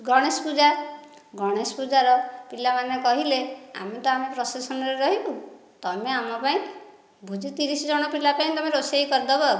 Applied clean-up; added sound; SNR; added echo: none; none; none; none.